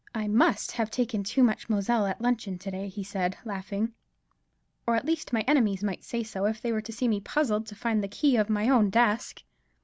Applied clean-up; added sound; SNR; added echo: none; none; none; none.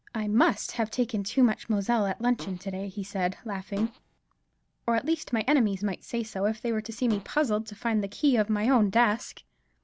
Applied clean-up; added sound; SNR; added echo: none; Fart; 18 dB; none.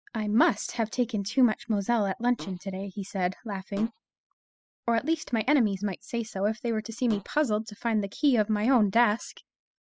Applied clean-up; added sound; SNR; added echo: classical method spectral subtraction.